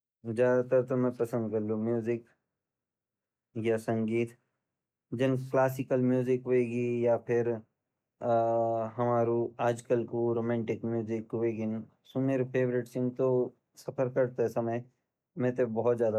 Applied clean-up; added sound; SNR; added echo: none; none; none; none.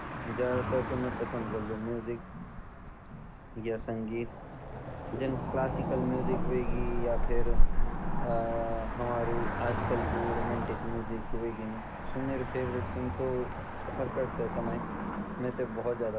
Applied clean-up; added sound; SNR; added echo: none; Cricket / Motor vehicle (road); -4 dB; none.